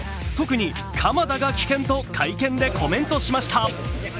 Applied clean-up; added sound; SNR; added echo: none; none; none; none.